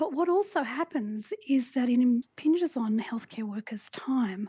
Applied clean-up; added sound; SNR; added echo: none; none; none; none.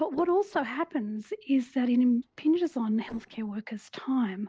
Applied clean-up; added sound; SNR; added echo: neural separator model SepFormer DNS4.